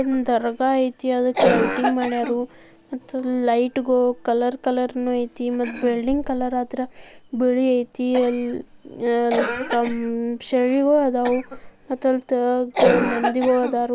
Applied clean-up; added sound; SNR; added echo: none; Cough; 7 dB; none.